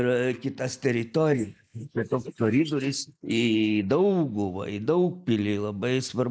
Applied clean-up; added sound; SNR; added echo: neural mask model Resemble Enhance denoiser.